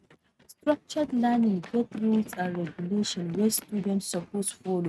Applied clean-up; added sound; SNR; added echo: neural mask model RNNoise.